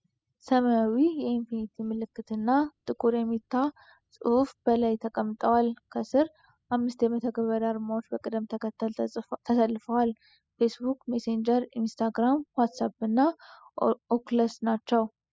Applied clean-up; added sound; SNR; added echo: classical method spectral subtraction.